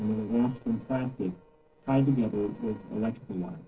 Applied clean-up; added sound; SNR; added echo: neural separator model SepFormer DNS4.